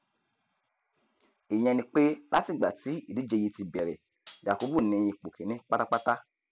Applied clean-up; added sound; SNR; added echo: none; Hi-hat; 15 dB; none.